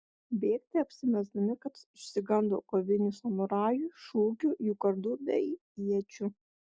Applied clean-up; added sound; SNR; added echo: none; none; none; none.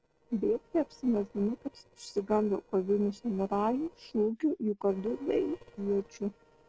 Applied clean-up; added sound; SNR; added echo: neural separator model SepFormer DNS4.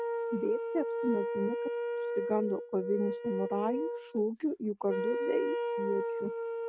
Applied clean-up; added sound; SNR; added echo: neural mask model RNNoise.